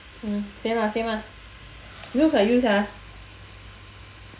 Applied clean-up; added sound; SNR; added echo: none; none; none; none.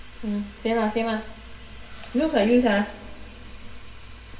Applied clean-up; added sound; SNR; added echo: none; Engine; 14 dB; reverberation time 2.2 s.